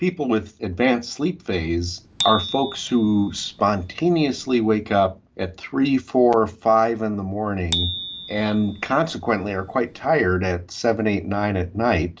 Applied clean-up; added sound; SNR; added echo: none; Bicycle bell; 12 dB; none.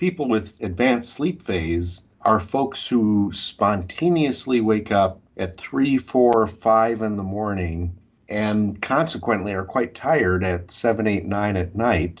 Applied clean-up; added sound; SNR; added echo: none; none; none; none.